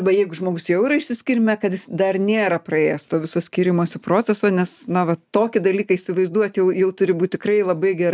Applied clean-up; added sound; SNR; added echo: none; none; none; none.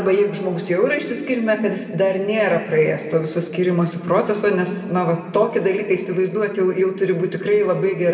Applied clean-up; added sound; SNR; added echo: none; none; none; reverberation time 2.0 s.